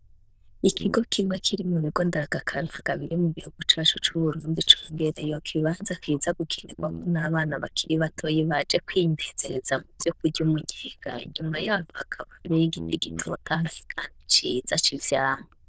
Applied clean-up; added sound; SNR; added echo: neural diffusion model UNIVERSE++.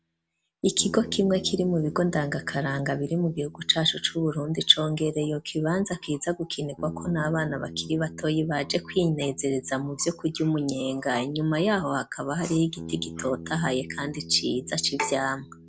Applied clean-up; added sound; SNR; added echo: none; Bass guitar; 16 dB; none.